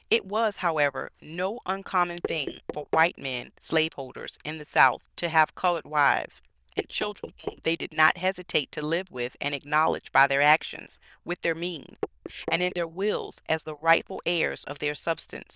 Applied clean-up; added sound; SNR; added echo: neural diffusion model UNIVERSE++.